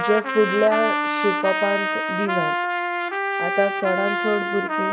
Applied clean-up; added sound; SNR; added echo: none; Trumpet; 0 dB; none.